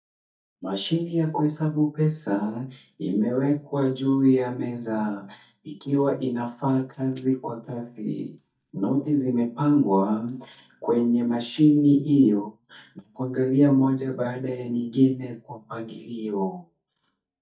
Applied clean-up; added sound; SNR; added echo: neural mask model DeepFilterNet 3.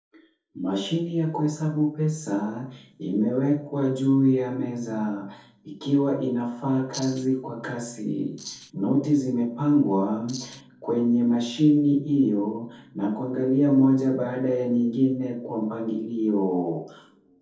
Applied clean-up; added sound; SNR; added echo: neural separator model SepFormer DNS4.